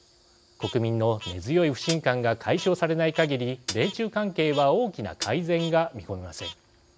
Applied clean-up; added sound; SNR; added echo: none; Frog + Hi-hat; 15 dB; none.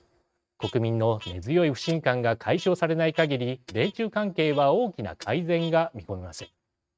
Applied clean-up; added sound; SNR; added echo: neural mask model RNNoise.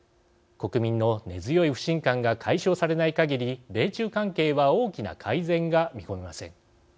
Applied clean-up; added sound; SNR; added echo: none; none; none; none.